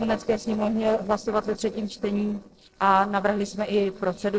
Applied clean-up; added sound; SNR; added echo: neural separator model SepFormer DNS4.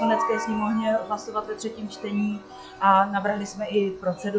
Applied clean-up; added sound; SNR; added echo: classical method log-MMSE.